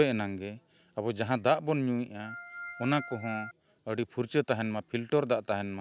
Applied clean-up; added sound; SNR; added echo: none; Organ; 11 dB; none.